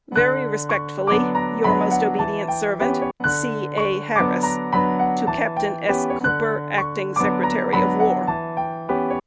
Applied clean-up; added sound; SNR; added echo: none; Piano; -4 dB; none.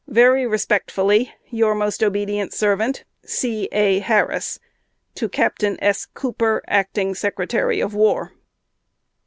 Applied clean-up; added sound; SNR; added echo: none; none; none; none.